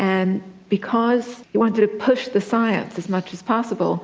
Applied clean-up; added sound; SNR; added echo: none; none; none; none.